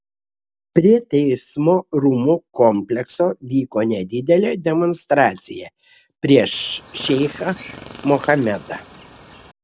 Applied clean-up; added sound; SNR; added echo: none; Chirp, tweet; 19 dB; none.